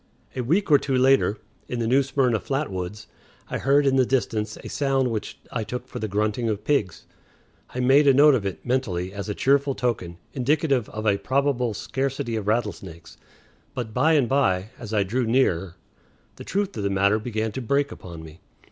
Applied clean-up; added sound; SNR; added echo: none; none; none; none.